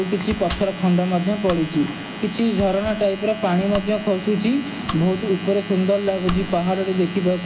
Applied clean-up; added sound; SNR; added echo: none; Domestic sounds, home sounds + Domestic sounds, home sounds; 12 dB; none.